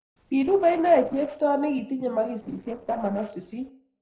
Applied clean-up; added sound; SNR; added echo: neural separator model SepFormer DNS4.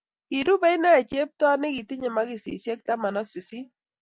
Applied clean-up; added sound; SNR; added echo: none; none; none; none.